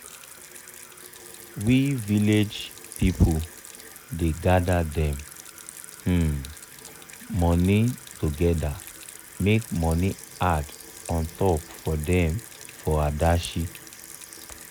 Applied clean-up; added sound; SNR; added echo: none; Sink (filling or washing) / Water tap, faucet; 17 dB; none.